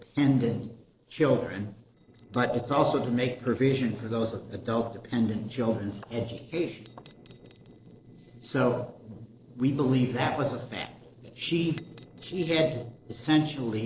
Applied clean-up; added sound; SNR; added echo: neural separator model SepFormer DNS4.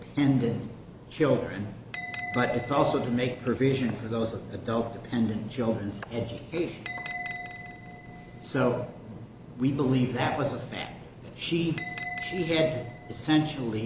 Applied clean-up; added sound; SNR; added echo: none; Bell; 15 dB; none.